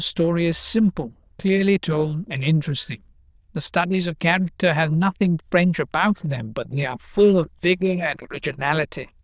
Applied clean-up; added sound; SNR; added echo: neural diffusion model UNIVERSE++.